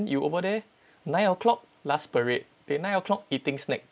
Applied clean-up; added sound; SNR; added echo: none; none; none; none.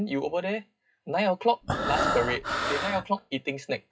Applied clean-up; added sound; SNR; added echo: classical method WPE with log-MMSE.